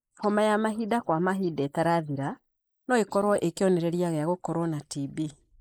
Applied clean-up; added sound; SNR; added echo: neural mask model Resemble Enhance denoiser.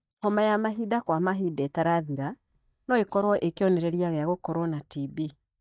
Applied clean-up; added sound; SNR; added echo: neural mask model DeepFilterNet 3.